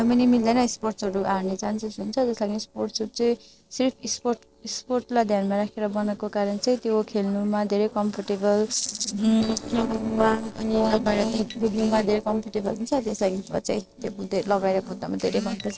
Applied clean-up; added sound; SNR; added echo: neural separator model SepFormer DNS4.